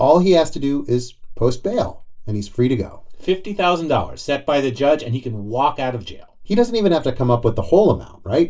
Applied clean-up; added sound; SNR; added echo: none; none; none; reverberation time 0.2 s.